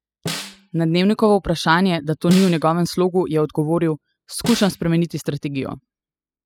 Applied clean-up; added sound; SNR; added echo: classical method spectral subtraction.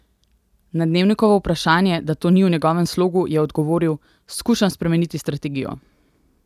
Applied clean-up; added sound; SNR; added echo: none; none; none; none.